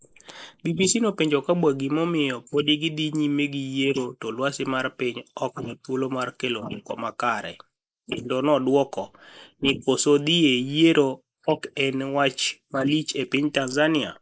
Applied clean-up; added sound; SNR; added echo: neural mask model Resemble Enhance denoiser.